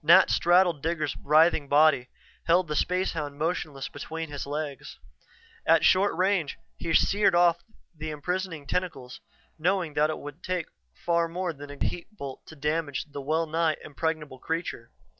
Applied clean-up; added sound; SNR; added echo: none; none; none; none.